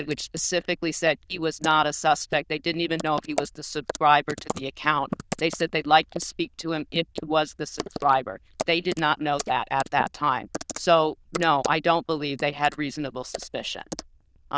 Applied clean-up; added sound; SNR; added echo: neural diffusion model UNIVERSE++.